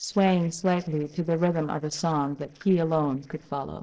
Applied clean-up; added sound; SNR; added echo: neural separator model SepFormer DNS4.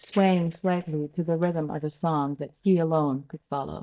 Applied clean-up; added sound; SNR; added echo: neural mask model DeepFilterNet 3.